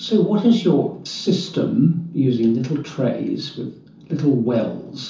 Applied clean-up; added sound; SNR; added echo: none; none; none; reverberation time 0.9 s.